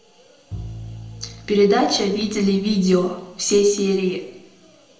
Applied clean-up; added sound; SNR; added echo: none; Bowed string instrument; 17 dB; reverberation time 0.7 s.